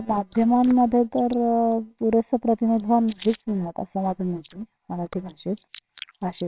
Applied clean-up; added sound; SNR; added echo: neural separator model SepFormer WHAMR!.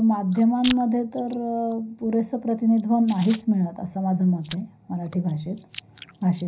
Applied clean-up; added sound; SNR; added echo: none; Chewing, mastication; 20 dB; reverberation time 0.4 s.